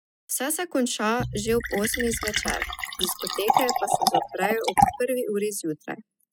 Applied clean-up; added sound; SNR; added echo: classical method spectral subtraction.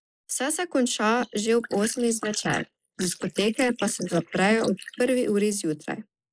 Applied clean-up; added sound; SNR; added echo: neural mask model Resemble Enhance denoiser.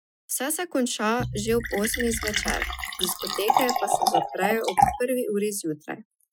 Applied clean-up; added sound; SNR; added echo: classical method Wiener filter.